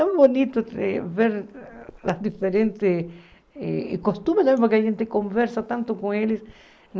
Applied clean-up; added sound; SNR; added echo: neural mask model Resemble Enhance denoiser.